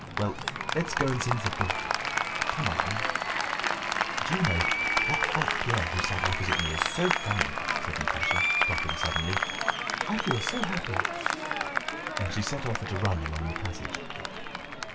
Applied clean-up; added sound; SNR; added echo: none; Applause; -3 dB; reverberation time 0.2 s.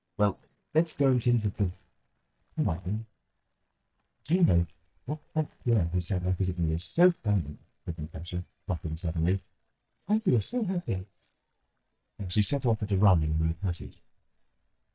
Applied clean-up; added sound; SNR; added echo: neural mask model DeepFilterNet 3.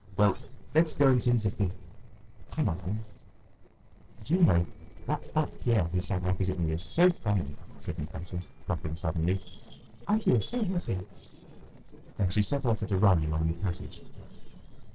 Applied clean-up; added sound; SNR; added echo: neural separator model SepFormer DNS4.